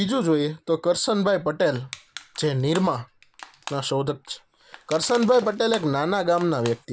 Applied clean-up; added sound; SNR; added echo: none; Crushing + Shatter; 18 dB; none.